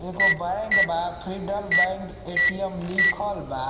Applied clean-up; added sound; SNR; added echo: none; Microwave oven; -3 dB; reverberation time 2.6 s.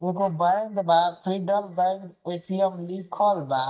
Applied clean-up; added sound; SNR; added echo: neural mask model DeepFilterNet 3.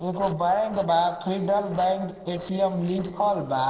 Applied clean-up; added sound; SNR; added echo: neural separator model SepFormer DNS4.